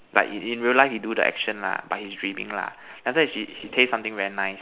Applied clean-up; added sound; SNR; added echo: none; none; none; none.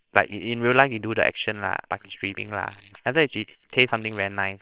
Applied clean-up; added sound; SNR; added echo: neural separator model SepFormer WHAMR!.